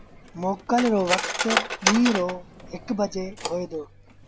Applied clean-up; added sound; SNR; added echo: none; Cutlery, silverware; 4 dB; none.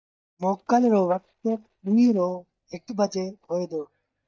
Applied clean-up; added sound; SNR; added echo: neural mask model DeepFilterNet 3.